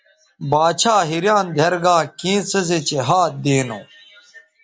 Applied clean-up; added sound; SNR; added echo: none; none; none; none.